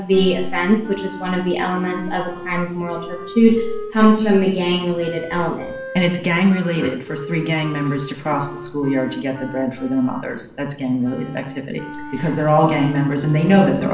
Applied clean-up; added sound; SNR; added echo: none; Wind instrument, woodwind instrument; 15 dB; reverberation time 0.7 s.